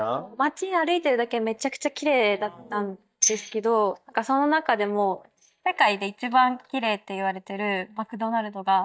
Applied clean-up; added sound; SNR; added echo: neural mask model DeepFilterNet 3.